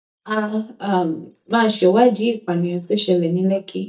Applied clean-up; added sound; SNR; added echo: neural mask model DeepFilterNet 3.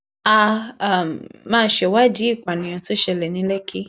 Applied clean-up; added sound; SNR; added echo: none; none; none; none.